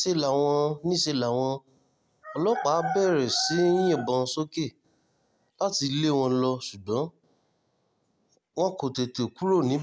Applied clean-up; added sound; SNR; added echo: none; none; none; none.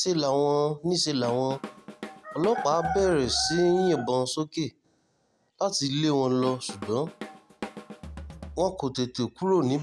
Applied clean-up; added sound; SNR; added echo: none; Drum kit; 15 dB; none.